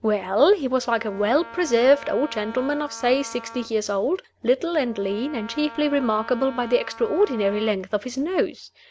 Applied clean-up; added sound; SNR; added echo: none; Wind instrument, woodwind instrument; 18 dB; none.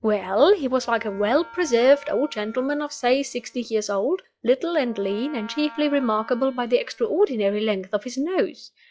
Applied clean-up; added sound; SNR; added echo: classical method log-MMSE.